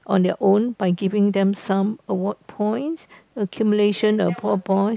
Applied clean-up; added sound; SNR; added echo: none; none; none; none.